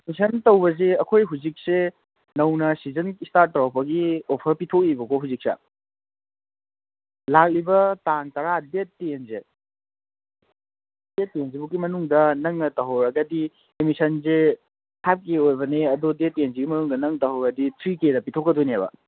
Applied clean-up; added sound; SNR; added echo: none; none; none; none.